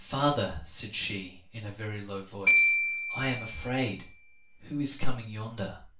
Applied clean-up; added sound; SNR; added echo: none; Glockenspiel; -1 dB; reverberation time 0.3 s.